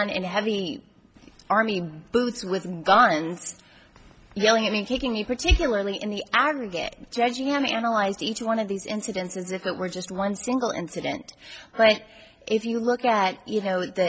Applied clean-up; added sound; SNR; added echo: none; none; none; none.